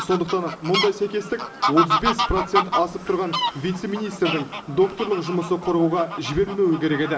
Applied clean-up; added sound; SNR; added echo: none; Fowl; 4 dB; reverberation time 1.3 s.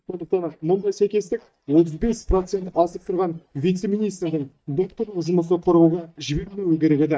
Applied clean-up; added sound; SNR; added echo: neural mask model DeepFilterNet 3.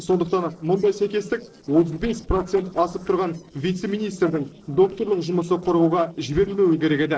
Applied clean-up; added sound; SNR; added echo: neural separator model SepFormer DNS4.